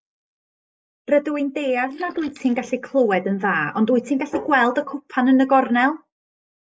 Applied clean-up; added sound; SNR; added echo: neural mask model Resemble Enhance denoiser.